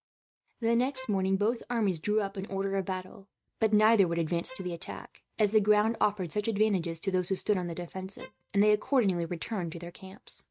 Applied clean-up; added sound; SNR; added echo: neural mask model RNNoise.